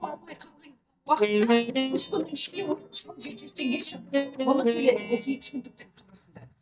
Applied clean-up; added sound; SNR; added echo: neural mask model DeepFilterNet 3.